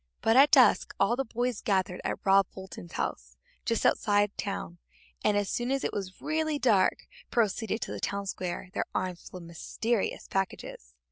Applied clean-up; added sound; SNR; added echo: none; none; none; none.